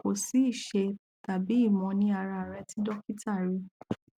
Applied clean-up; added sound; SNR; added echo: none; none; none; none.